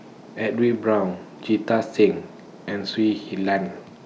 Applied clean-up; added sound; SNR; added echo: none; none; none; none.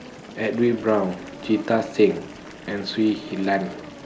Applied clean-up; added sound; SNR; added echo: none; Insect + Fill (with liquid) / Bathtub (filling or washing) / Water tap, faucet; 17 dB; none.